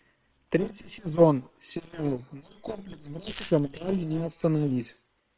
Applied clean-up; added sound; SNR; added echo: neural separator model SepFormer WHAM!.